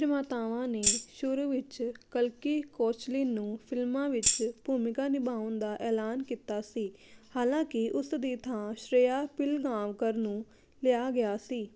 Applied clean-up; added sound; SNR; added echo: none; Tambourine; -1 dB; none.